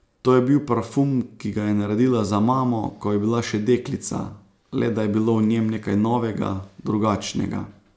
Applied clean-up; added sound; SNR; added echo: none; none; none; none.